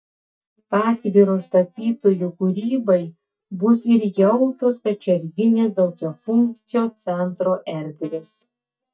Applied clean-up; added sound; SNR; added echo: neural mask model DeepFilterNet 3.